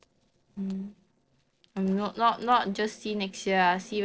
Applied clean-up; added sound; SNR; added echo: neural separator model SepFormer DNS4.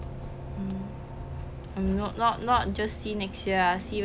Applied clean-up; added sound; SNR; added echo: none; Bus; 8 dB; none.